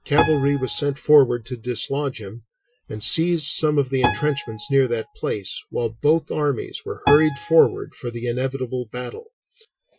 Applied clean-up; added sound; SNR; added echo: classical method Wiener filter.